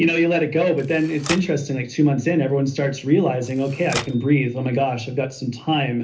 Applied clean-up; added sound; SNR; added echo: none; Typewriter; 17 dB; reverberation time 0.3 s.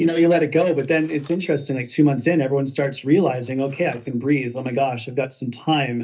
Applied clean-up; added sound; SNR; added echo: neural mask model DeepFilterNet 3.